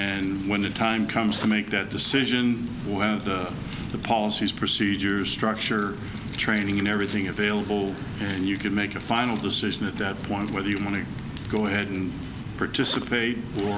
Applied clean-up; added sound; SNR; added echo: none; Zipper (clothing); 19 dB; none.